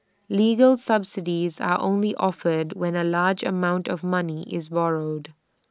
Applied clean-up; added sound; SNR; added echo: none; none; none; none.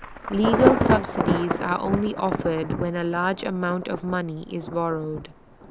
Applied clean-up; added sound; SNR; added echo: none; Thunder / Traffic noise, roadway noise / Rain / Insect; 1 dB; none.